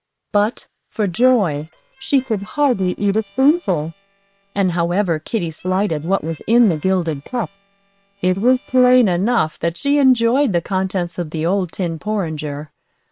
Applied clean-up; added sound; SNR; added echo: neural separator model SepFormer WHAM!.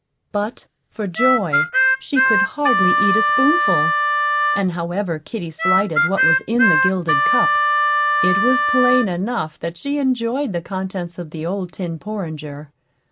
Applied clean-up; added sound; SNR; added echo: none; Harmonica; -5 dB; none.